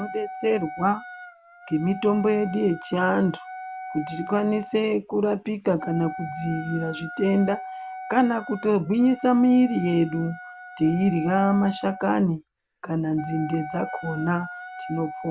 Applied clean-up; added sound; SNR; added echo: none; Wind instrument, woodwind instrument; 13 dB; none.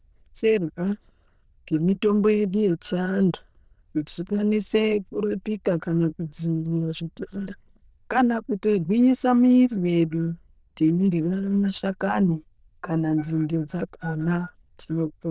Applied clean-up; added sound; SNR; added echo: neural diffusion model UNIVERSE++.